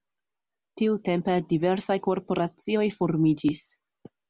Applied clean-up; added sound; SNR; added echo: none; none; none; none.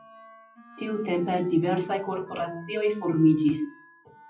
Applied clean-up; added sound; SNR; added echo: classical method WPE with log-MMSE.